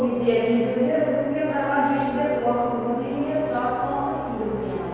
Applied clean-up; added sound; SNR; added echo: none; Musical instrument; 11 dB; reverberation time 1.9 s.